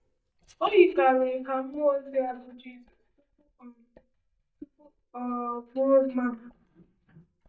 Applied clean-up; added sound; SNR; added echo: neural mask model DeepFilterNet 3.